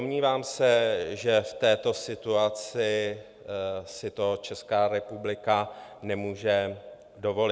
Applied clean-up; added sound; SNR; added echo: none; none; none; none.